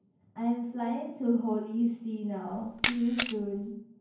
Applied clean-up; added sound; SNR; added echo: none; Camera; -4 dB; reverberation time 0.9 s.